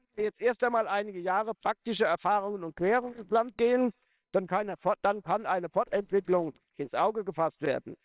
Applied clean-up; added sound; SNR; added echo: neural separator model SepFormer WHAMR!.